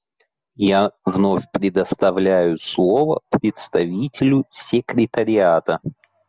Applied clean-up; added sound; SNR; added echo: none; none; none; none.